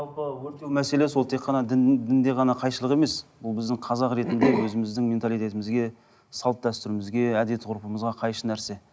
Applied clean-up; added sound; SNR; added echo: none; none; none; none.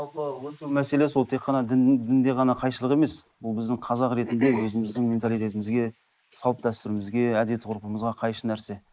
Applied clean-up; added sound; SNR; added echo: neural mask model Resemble Enhance denoiser.